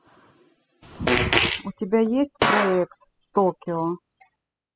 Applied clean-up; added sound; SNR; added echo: classical method spectral subtraction.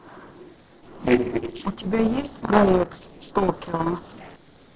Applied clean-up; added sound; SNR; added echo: neural separator model SepFormer DNS4.